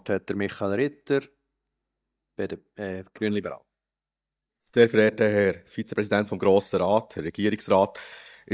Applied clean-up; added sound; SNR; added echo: neural mask model DeepFilterNet 3.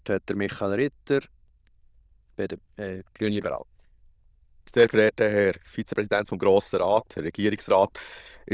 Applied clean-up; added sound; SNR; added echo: neural diffusion model UNIVERSE++.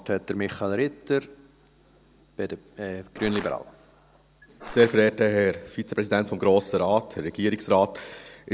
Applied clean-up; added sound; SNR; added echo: none; Crushing; 12 dB; none.